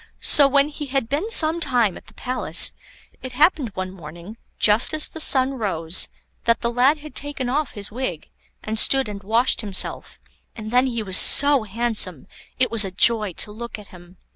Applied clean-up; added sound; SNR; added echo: none; none; none; none.